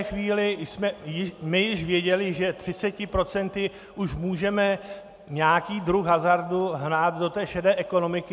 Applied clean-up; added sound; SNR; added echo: none; none; none; none.